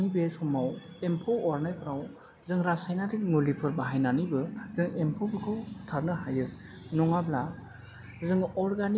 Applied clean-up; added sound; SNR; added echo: none; none; none; none.